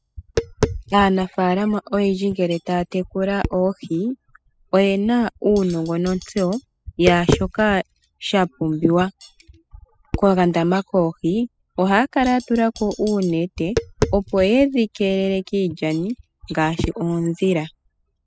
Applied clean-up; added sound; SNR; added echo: classical method spectral subtraction.